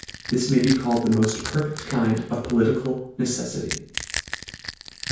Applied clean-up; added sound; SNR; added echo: none; Crack / Crushing; 12 dB; reverberation time 0.5 s.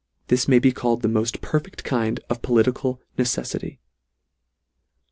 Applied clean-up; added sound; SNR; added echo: none; none; none; none.